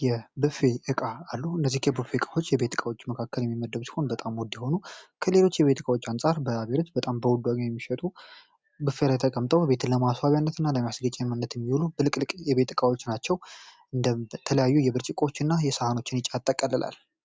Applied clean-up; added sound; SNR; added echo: none; none; none; none.